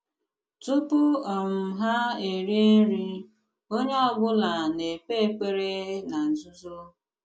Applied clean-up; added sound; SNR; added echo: none; none; none; none.